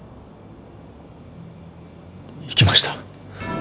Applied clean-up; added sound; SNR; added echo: none; none; none; none.